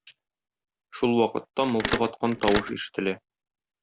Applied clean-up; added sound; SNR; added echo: none; Mechanisms; -2 dB; none.